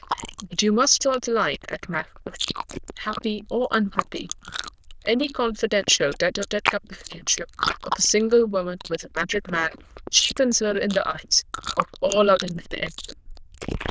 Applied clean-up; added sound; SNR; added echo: neural diffusion model UNIVERSE++.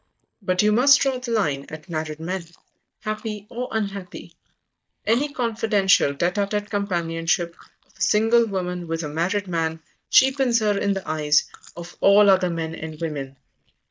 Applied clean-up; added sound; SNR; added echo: neural mask model DeepFilterNet 3.